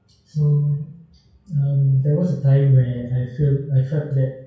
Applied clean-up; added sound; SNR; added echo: none; none; none; reverberation time 0.6 s.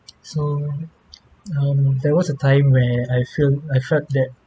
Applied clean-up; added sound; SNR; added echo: none; none; none; none.